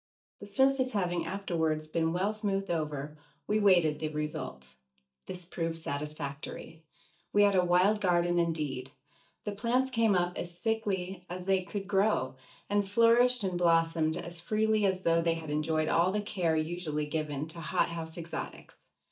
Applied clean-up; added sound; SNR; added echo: neural mask model DeepFilterNet 3.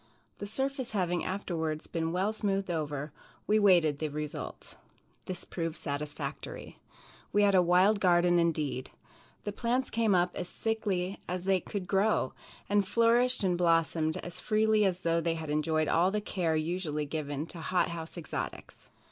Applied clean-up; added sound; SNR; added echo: none; none; none; none.